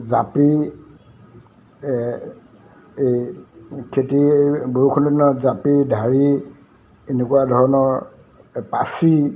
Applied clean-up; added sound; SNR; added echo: none; none; none; none.